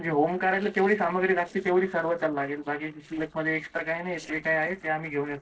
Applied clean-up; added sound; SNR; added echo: neural separator model SepFormer DNS4.